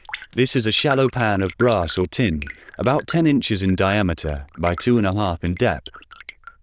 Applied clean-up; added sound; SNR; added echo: neural diffusion model UNIVERSE++.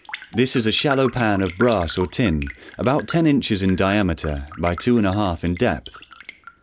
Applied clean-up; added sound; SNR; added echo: none; Raindrop; 16 dB; none.